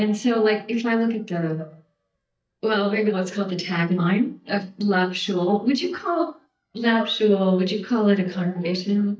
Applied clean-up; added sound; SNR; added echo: neural mask model DeepFilterNet 3.